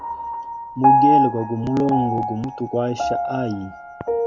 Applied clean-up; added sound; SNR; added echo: none; Piano; -2 dB; none.